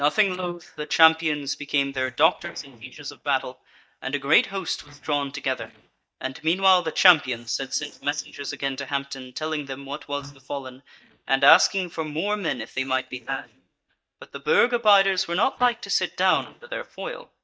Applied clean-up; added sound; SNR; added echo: neural mask model DeepFilterNet 3.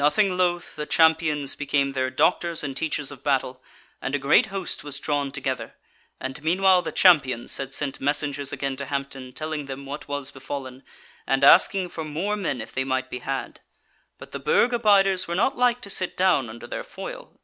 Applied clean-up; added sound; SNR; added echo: none; none; none; none.